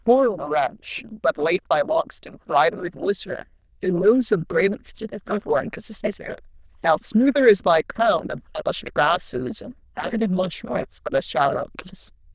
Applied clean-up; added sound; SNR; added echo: neural diffusion model UNIVERSE++.